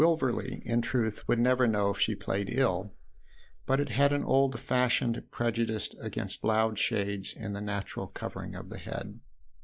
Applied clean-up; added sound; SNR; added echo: neural mask model Resemble Enhance denoiser.